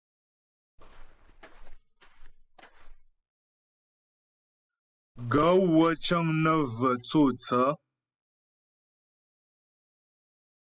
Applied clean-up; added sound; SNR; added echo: classical method spectral subtraction.